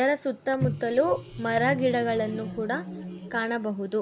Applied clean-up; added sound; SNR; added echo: none; Microwave oven; 8 dB; none.